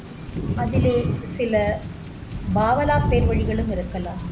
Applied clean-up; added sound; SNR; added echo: none; Thunder / Rain; 1 dB; none.